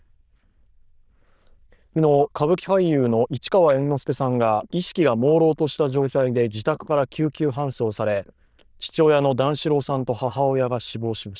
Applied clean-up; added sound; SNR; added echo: neural diffusion model UNIVERSE++.